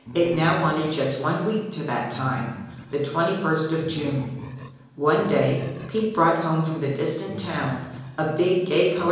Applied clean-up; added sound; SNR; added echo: none; Animal; 17 dB; reverberation time 1.0 s.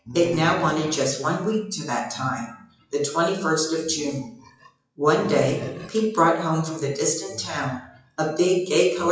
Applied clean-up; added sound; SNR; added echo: classical method WPE with log-MMSE.